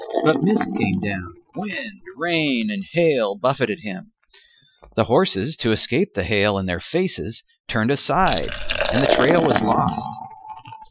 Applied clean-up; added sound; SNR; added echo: classical method Wiener filter.